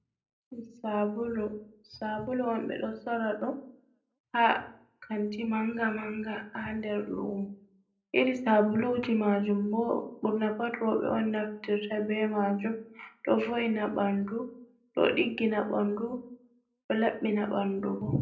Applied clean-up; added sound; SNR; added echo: none; none; none; reverberation time 0.5 s.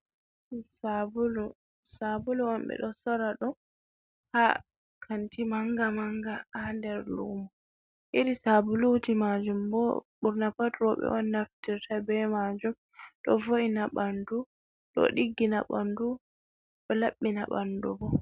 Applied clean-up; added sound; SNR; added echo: none; none; none; none.